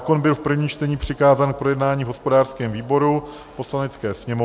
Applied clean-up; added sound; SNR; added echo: none; none; none; none.